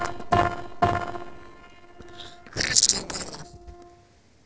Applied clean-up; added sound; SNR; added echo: neural separator model SepFormer DNS4.